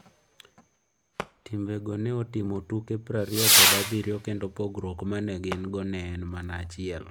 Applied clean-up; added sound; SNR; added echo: none; Whoosh, swoosh, swish / Fireworks; -2 dB; none.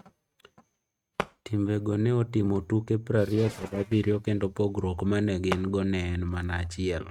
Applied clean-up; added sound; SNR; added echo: neural mask model RNNoise.